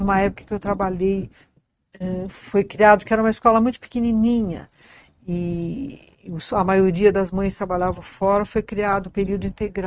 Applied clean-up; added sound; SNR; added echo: neural mask model RNNoise.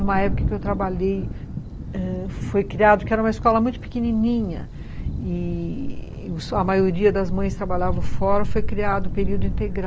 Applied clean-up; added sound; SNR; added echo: none; Thunder; 2 dB; none.